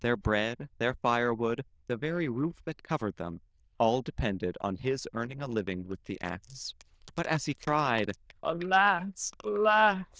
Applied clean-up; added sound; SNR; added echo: neural diffusion model UNIVERSE++.